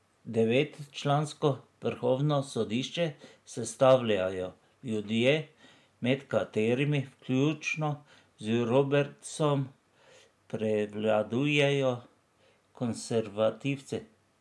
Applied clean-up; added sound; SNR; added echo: none; none; none; none.